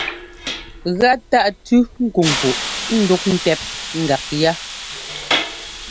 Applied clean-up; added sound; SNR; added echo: none; Hiss; 7 dB; none.